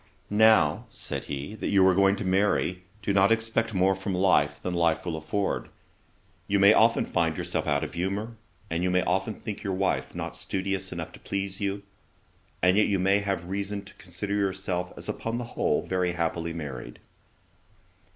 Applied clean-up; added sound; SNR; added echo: none; none; none; none.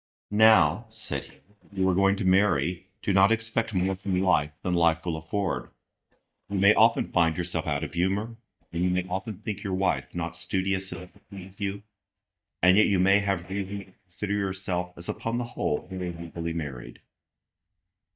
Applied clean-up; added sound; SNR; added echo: neural mask model DeepFilterNet 3.